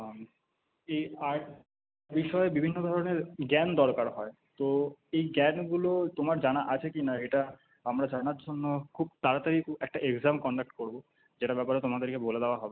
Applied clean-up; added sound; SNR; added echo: none; none; none; none.